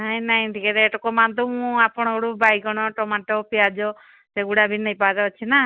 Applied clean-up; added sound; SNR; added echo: none; none; none; none.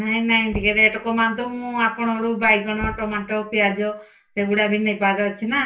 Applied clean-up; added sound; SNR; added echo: none; Knock; 18 dB; reverberation time 0.3 s.